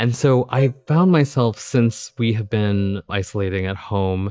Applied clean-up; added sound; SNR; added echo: neural mask model DeepFilterNet 3.